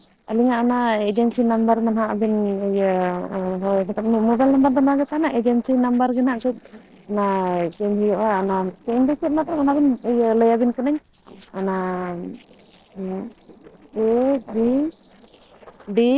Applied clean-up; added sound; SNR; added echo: neural separator model SepFormer DNS4.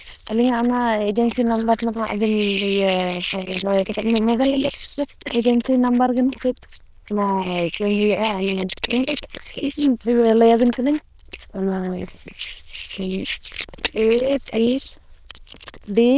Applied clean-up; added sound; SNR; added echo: neural diffusion model UNIVERSE++.